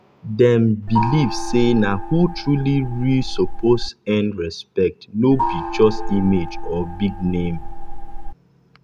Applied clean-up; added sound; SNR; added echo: none; Gong; 4 dB; none.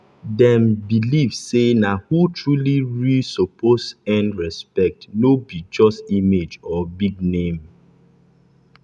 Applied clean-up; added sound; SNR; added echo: none; none; none; none.